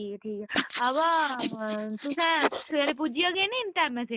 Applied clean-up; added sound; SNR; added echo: neural mask model Resemble Enhance denoiser.